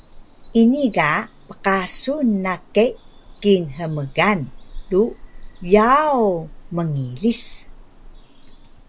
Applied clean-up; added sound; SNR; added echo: none; Bird vocalization, bird call, bird song; 18 dB; none.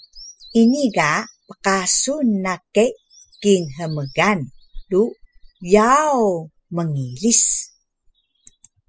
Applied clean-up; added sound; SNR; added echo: classical method spectral subtraction.